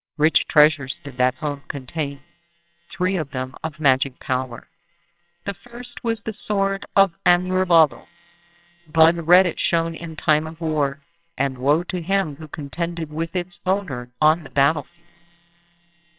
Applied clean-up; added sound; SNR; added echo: neural separator model SepFormer WHAMR!.